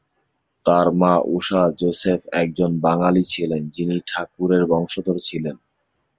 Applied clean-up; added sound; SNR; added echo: none; none; none; none.